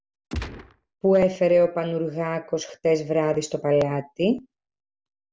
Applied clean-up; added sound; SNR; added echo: none; Gunshot, gunfire; 10 dB; none.